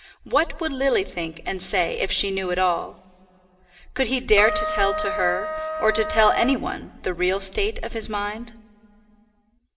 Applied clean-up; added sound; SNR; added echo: none; Trumpet; 4 dB; reverberation time 2.2 s.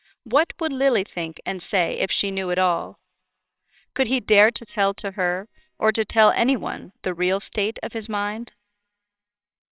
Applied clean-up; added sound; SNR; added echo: neural separator model SepFormer WHAMR!.